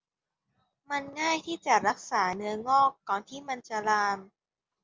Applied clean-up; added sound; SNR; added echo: none; none; none; none.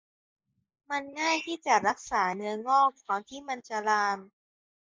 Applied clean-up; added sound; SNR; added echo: neural mask model Resemble Enhance denoiser.